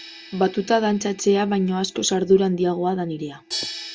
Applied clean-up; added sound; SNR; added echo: none; Crash cymbal; 16 dB; none.